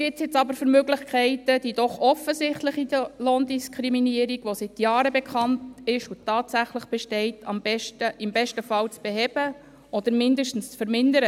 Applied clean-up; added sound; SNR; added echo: none; none; none; none.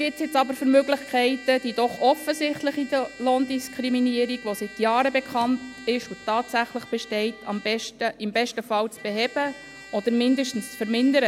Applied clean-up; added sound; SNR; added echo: none; Trumpet; 19 dB; none.